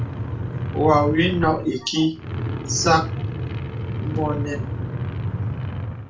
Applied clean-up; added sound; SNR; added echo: none; Truck; 3 dB; reverberation time 0.3 s.